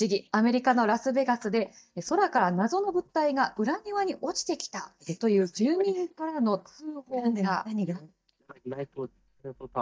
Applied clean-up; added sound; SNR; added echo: neural mask model DeepFilterNet 3.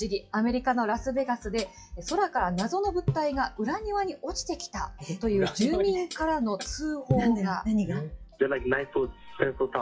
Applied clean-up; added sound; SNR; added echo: classical method WPE with log-MMSE.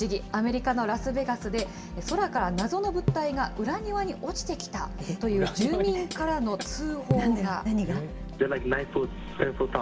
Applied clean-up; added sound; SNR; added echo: none; Hi-hat; 8 dB; reverberation time 0.3 s.